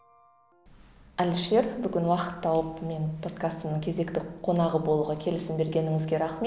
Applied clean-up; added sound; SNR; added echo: none; none; none; none.